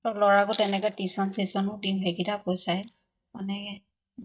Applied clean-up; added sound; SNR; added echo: neural mask model DeepFilterNet 3.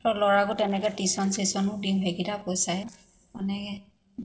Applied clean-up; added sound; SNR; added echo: neural separator model SepFormer DNS4.